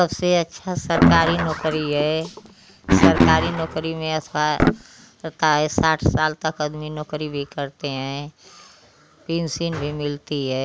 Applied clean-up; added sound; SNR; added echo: none; Guitar; -3 dB; none.